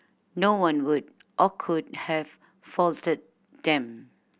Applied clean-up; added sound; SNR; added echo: none; none; none; none.